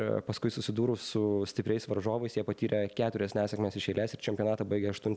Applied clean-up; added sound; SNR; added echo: none; none; none; none.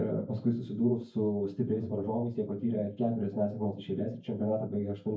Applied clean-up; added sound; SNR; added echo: neural mask model DeepFilterNet 3.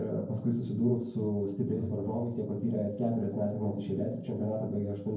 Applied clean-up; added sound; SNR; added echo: neural separator model SepFormer DNS4.